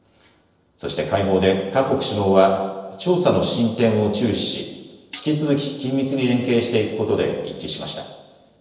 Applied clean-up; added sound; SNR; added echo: neural separator model SepFormer DNS4.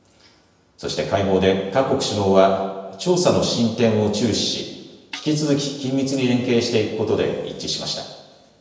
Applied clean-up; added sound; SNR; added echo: none; Snare drum; 19 dB; reverberation time 1.0 s.